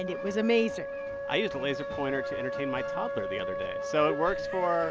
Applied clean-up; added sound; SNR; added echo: none; Wind instrument, woodwind instrument; 4 dB; none.